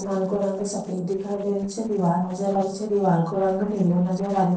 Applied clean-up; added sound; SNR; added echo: neural separator model SepFormer DNS4.